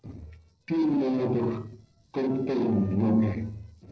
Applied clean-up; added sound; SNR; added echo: neural separator model SepFormer DNS4.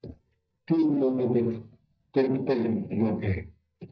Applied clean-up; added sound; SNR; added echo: neural mask model DeepFilterNet 3.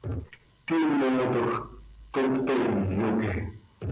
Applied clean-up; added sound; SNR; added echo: none; none; none; none.